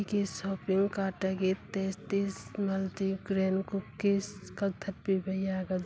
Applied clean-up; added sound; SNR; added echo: none; none; none; none.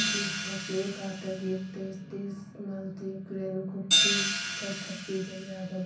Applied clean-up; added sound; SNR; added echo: none; Hi-hat; -2 dB; reverberation time 0.6 s.